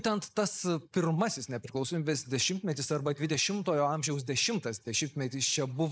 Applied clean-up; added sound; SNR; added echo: neural mask model Resemble Enhance denoiser.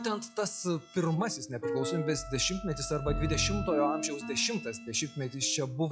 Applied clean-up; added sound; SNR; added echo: classical method log-MMSE.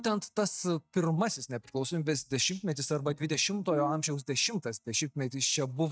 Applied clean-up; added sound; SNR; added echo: neural mask model DeepFilterNet 3.